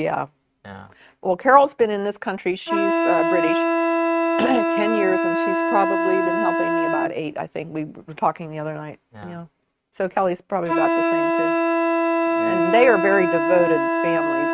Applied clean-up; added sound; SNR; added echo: neural mask model RNNoise.